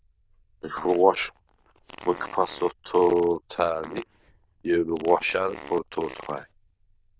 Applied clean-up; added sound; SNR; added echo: neural diffusion model UNIVERSE++.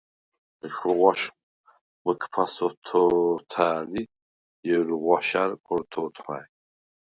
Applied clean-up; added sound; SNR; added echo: none; none; none; none.